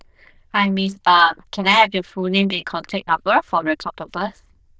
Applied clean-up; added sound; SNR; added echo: neural diffusion model UNIVERSE++.